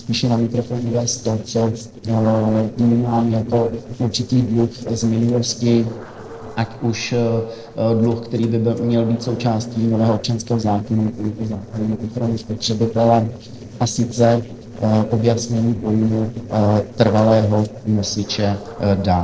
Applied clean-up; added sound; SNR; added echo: neural separator model SepFormer DNS4.